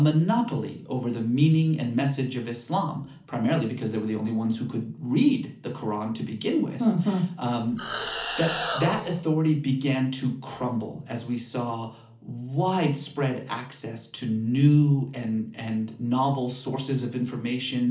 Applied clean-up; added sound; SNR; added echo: none; Animal; 6 dB; reverberation time 0.4 s.